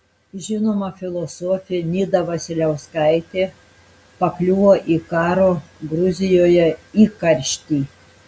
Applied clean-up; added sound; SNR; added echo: none; none; none; none.